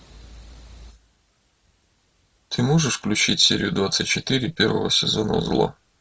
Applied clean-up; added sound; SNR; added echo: none; none; none; none.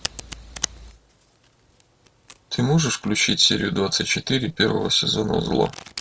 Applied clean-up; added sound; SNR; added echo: none; Domestic sounds, home sounds; 16 dB; none.